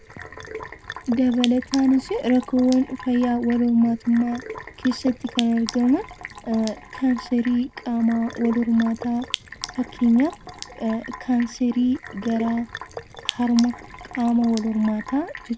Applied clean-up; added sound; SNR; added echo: none; Sink (filling or washing); 15 dB; none.